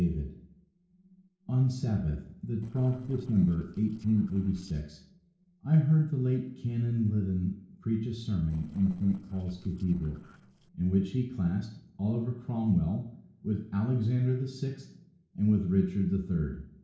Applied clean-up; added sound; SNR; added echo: neural separator model SepFormer DNS4.